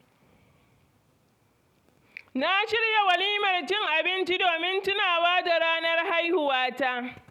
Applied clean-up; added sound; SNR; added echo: none; none; none; none.